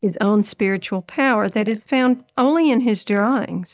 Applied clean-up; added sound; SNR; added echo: neural mask model DeepFilterNet 3.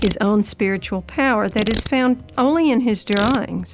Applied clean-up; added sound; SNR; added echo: none; Ratchet, pawl; 14 dB; none.